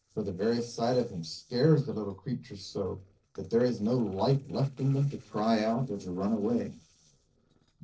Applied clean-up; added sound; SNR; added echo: neural separator model SepFormer DNS4.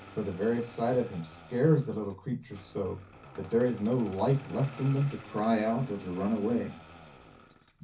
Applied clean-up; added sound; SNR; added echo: none; Engine starting; 19 dB; reverberation time 0.3 s.